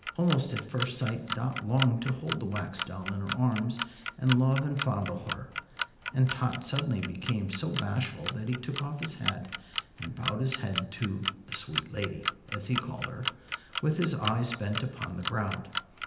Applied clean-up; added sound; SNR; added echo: none; Clock; 7 dB; reverberation time 0.9 s.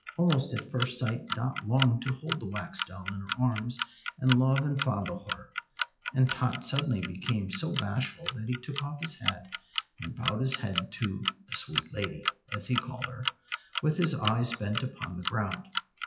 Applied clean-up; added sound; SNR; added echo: classical method WPE with log-MMSE.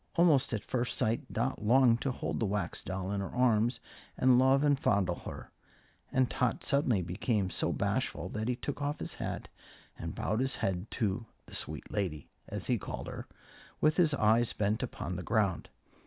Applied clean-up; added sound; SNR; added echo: none; none; none; none.